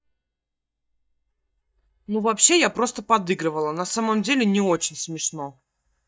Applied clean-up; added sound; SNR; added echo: neural mask model DeepFilterNet 3.